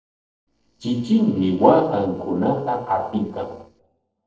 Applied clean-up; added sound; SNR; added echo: neural separator model SepFormer DNS4.